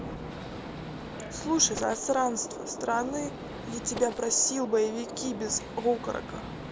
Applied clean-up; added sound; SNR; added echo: none; Gunshot, gunfire; 8 dB; none.